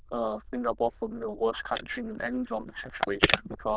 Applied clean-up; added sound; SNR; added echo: neural diffusion model UNIVERSE++.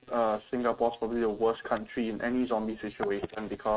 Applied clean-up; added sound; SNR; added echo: neural mask model RNNoise.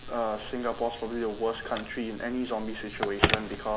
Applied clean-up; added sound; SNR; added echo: none; Telephone; 3 dB; none.